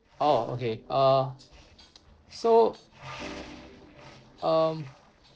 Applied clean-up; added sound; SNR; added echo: neural separator model SepFormer DNS4.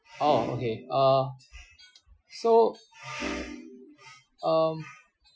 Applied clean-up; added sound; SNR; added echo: classical method Wiener filter.